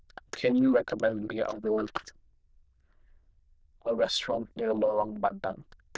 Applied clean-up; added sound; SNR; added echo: neural diffusion model UNIVERSE++.